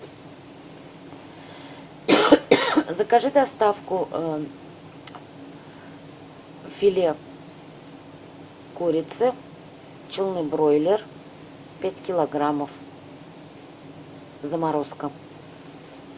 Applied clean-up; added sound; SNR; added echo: none; none; none; none.